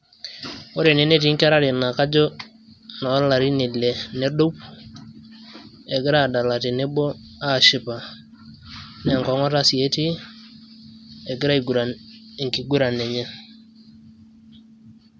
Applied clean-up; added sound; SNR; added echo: none; none; none; none.